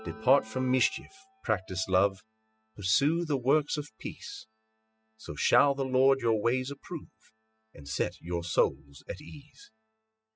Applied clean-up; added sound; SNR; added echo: classical method spectral subtraction.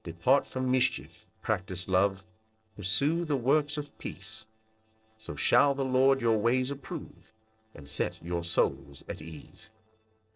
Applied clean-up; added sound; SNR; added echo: neural separator model SepFormer DNS4.